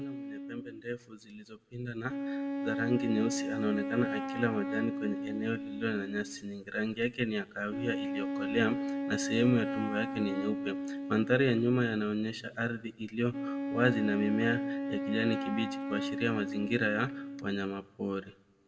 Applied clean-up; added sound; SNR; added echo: none; Wind instrument, woodwind instrument; 4 dB; reverberation time 1.2 s.